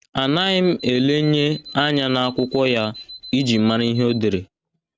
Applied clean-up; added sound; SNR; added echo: none; Alarm; 18 dB; none.